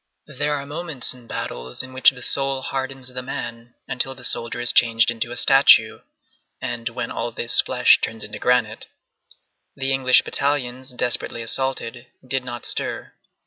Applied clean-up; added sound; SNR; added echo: none; none; none; none.